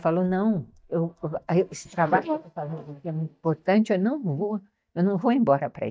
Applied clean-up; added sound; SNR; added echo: neural mask model DeepFilterNet 3.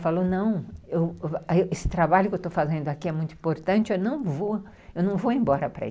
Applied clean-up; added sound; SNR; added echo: none; none; none; none.